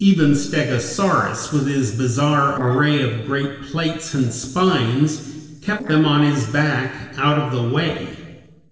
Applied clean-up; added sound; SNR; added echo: neural separator model SepFormer DNS4.